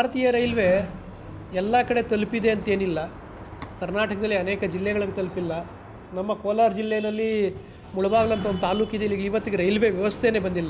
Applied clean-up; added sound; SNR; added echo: none; Sliding door; 14 dB; none.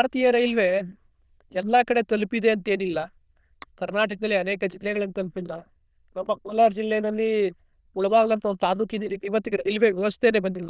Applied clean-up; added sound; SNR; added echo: neural diffusion model UNIVERSE++.